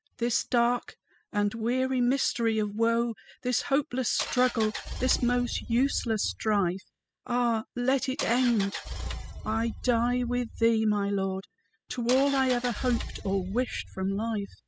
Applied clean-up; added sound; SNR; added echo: classical method spectral subtraction.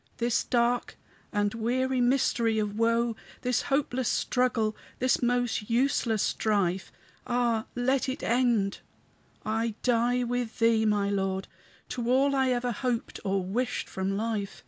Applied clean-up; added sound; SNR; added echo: none; none; none; none.